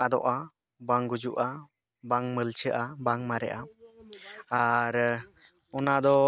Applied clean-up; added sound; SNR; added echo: none; none; none; none.